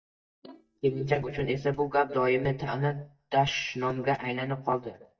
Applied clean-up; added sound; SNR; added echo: neural mask model DeepFilterNet 3.